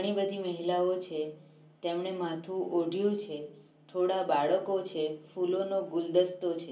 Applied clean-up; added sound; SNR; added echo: none; none; none; reverberation time 0.3 s.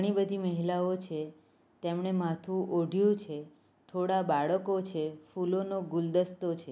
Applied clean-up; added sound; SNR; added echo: none; none; none; none.